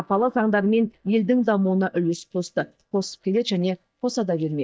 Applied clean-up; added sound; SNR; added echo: neural mask model DeepFilterNet 3.